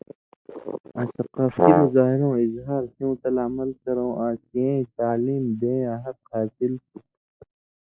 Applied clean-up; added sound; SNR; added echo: classical method log-MMSE.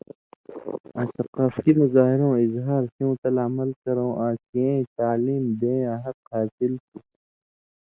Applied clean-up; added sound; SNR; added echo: neural mask model Resemble Enhance denoiser.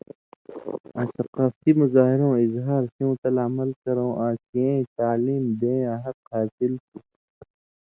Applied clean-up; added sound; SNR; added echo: none; none; none; none.